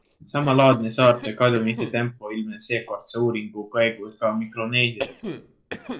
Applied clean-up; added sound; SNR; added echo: neural separator model SepFormer DNS4.